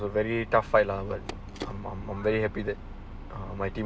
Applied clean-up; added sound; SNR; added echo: none; Telephone; 17 dB; none.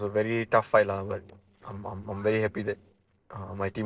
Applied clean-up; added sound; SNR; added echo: neural separator model SepFormer DNS4.